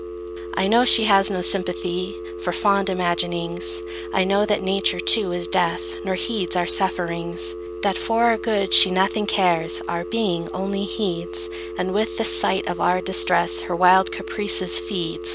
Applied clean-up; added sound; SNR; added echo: none; Telephone; 10 dB; none.